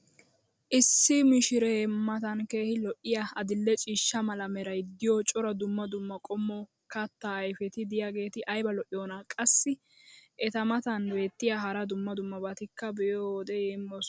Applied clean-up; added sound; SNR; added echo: none; none; none; none.